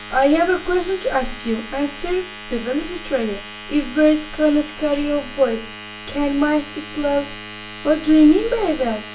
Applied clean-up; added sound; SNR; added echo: none; Domestic sounds, home sounds; 15 dB; reverberation time 0.3 s.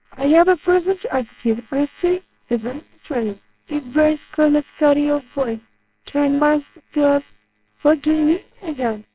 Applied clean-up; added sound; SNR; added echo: neural separator model SepFormer WHAMR!.